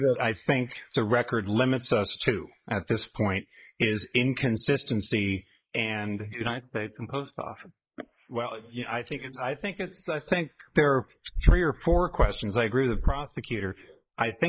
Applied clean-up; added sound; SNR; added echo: neural mask model Resemble Enhance denoiser.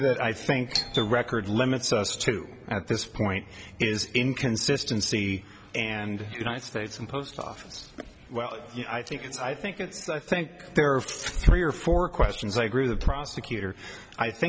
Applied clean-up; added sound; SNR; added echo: none; Doorbell; 6 dB; none.